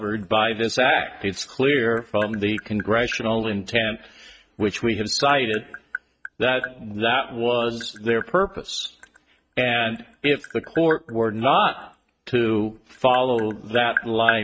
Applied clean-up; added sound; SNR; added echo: neural mask model RNNoise.